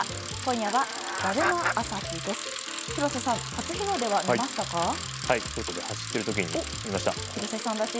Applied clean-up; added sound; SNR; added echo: none; Bicycle + Chicken, rooster; 4 dB; none.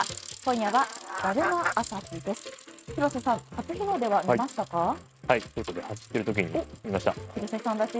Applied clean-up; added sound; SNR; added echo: neural mask model RNNoise.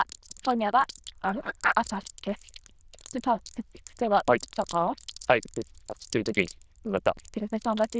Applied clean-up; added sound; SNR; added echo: neural diffusion model UNIVERSE++.